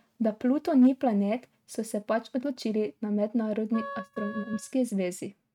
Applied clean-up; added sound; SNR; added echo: neural mask model RNNoise.